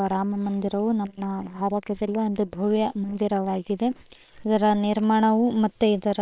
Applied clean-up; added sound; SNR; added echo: neural separator model SepFormer WHAM!.